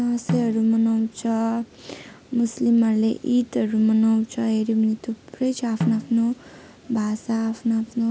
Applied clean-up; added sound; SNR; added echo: none; Snare drum; 11 dB; none.